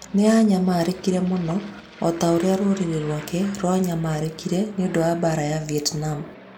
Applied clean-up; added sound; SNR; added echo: none; Aircraft; 19 dB; none.